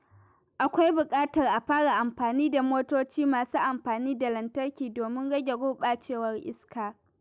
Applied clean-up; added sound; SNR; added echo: none; none; none; none.